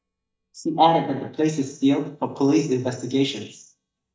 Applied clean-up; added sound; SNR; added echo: neural mask model DeepFilterNet 3.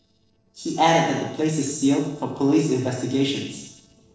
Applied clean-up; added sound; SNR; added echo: neural separator model SepFormer DNS4.